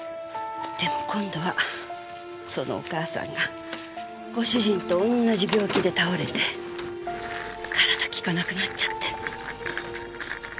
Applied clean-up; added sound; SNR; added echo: none; none; none; none.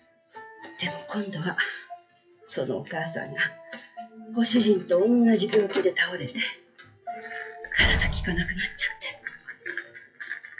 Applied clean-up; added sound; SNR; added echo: classical method WPE with log-MMSE.